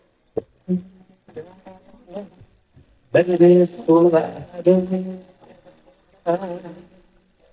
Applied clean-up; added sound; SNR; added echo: neural mask model DeepFilterNet 3.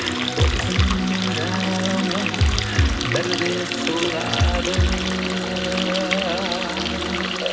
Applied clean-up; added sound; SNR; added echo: none; Water tap, faucet; 5 dB; reverberation time 0.2 s.